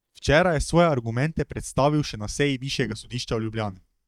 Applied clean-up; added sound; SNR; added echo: neural mask model DeepFilterNet 3.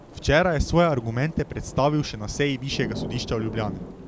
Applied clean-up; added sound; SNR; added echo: none; Thunder / Rain; 13 dB; none.